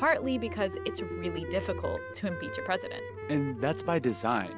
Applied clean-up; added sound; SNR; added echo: none; Wind instrument, woodwind instrument; 11 dB; none.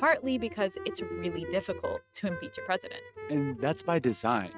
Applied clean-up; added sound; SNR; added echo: neural mask model RNNoise.